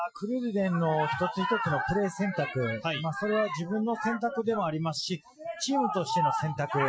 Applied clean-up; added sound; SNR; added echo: classical method Wiener filter.